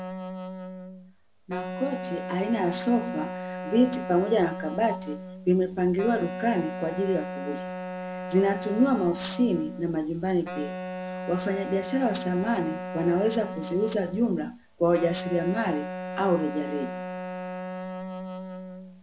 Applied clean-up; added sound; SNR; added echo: none; Wind instrument, woodwind instrument; 8 dB; none.